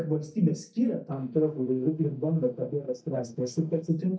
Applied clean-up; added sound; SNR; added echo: neural mask model DeepFilterNet 3.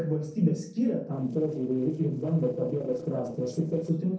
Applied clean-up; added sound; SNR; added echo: neural separator model SepFormer DNS4.